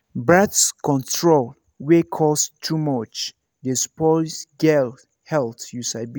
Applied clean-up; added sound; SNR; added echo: none; none; none; none.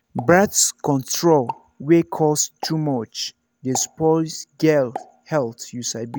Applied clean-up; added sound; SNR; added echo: none; Explosion; 19 dB; none.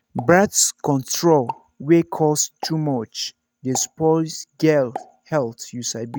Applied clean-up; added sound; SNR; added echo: neural mask model RNNoise.